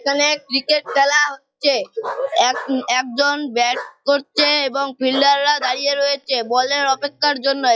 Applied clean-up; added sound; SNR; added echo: classical method log-MMSE.